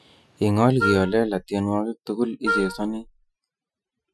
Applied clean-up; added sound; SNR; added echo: classical method Wiener filter.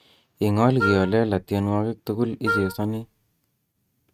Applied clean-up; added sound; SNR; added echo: neural mask model RNNoise.